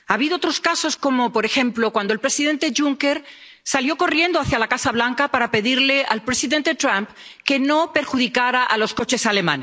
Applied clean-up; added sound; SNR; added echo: none; none; none; none.